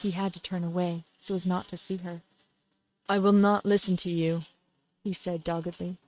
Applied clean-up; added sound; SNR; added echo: neural mask model RNNoise.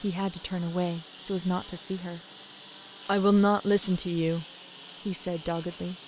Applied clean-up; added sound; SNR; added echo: none; Engine; 18 dB; none.